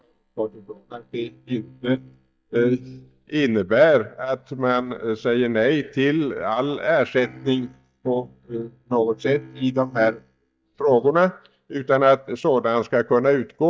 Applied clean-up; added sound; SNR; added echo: neural mask model DeepFilterNet 3.